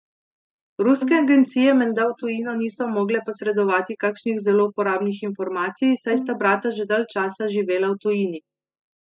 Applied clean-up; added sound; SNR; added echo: classical method spectral subtraction.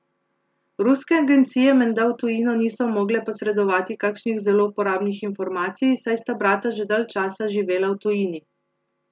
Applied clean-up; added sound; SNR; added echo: none; none; none; none.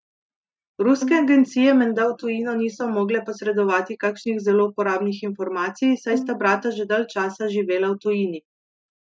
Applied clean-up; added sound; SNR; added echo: classical method Wiener filter.